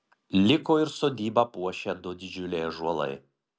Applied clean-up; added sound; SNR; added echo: none; none; none; none.